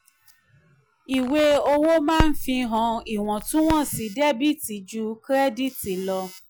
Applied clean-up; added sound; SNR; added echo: none; Crackle; 6 dB; none.